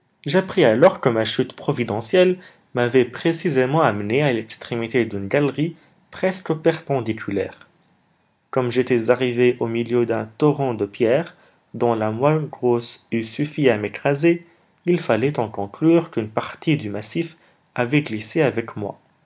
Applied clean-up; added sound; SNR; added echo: none; none; none; none.